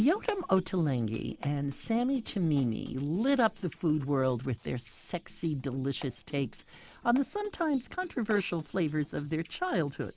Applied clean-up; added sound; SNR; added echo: neural mask model Resemble Enhance denoiser.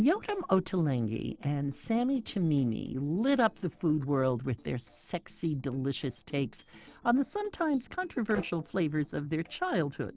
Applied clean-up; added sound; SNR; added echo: neural separator model SepFormer DNS4.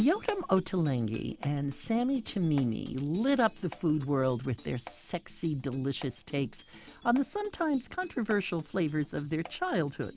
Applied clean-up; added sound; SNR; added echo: none; none; none; none.